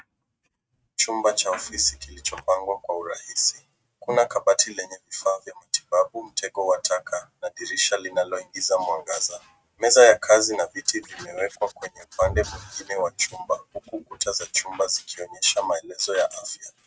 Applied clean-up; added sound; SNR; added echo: neural mask model RNNoise.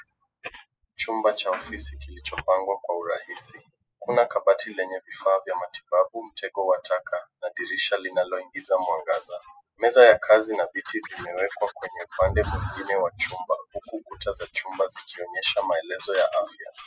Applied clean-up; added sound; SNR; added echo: classical method spectral subtraction.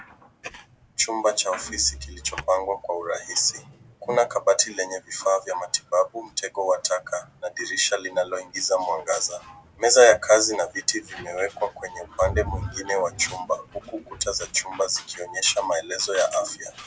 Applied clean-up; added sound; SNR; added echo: none; none; none; none.